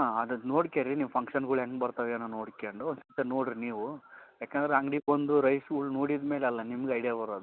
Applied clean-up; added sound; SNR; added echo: none; none; none; none.